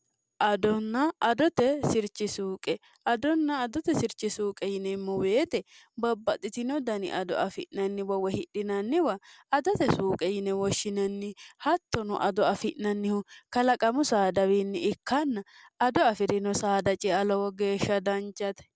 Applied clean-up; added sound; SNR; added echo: none; none; none; none.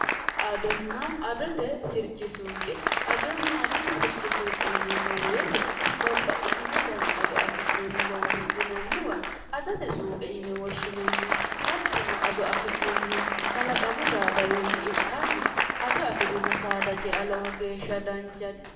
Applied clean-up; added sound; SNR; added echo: none; Applause; -4 dB; reverberation time 0.9 s.